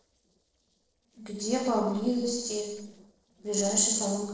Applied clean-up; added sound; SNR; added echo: neural separator model SepFormer DNS4.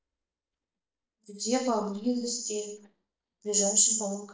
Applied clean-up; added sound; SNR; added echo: neural mask model DeepFilterNet 3.